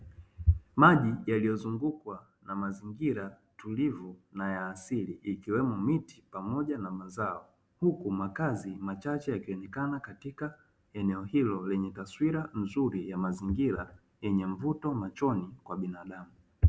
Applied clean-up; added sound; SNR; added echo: none; none; none; none.